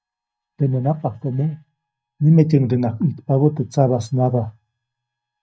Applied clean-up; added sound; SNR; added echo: neural mask model DeepFilterNet 3.